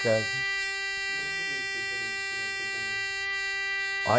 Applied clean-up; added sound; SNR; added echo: none; Trumpet; -3 dB; none.